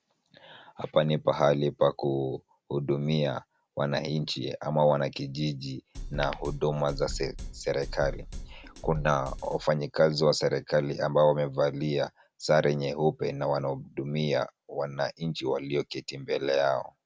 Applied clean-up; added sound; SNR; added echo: none; Drum kit; 10 dB; none.